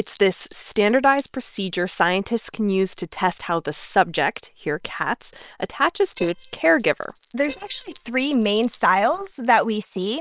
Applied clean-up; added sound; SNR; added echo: neural separator model SepFormer WHAM!.